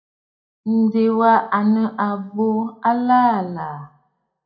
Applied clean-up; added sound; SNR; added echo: none; none; none; reverberation time 0.4 s.